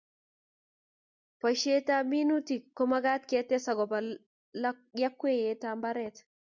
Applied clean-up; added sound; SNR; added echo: none; none; none; none.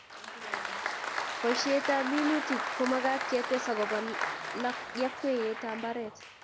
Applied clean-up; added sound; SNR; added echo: none; Applause; 3 dB; none.